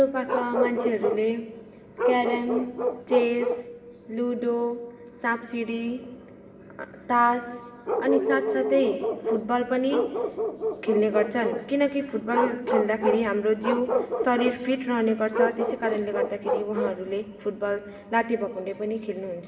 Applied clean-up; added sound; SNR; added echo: none; Bark; 3 dB; reverberation time 1.8 s.